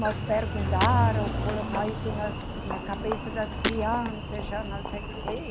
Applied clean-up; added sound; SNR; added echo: none; Shatter + Engine; -2 dB; none.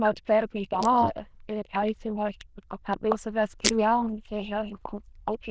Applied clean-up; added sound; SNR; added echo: neural diffusion model UNIVERSE++.